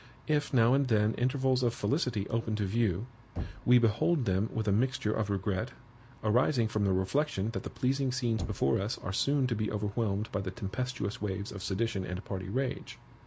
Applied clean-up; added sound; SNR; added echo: none; Knock; 20 dB; none.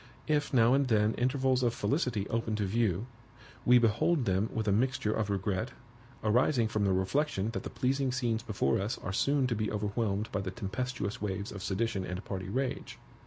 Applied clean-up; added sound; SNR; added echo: none; none; none; none.